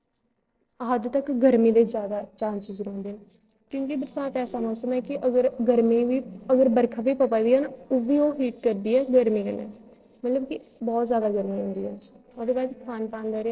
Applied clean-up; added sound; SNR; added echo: neural separator model SepFormer DNS4.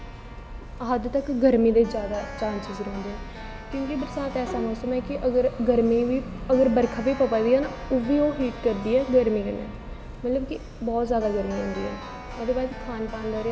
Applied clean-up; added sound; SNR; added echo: none; Bowed string instrument + Keyboard (musical); 12 dB; none.